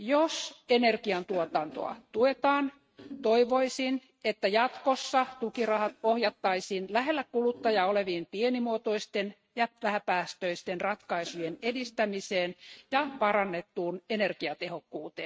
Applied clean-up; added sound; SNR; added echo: neural mask model RNNoise.